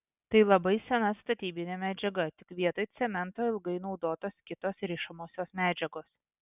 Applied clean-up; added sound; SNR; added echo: none; none; none; none.